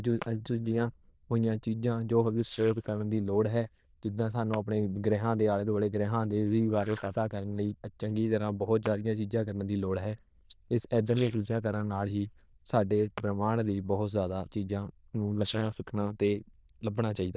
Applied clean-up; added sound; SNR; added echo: neural diffusion model UNIVERSE++.